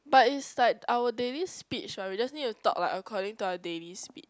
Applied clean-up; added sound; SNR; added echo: none; none; none; none.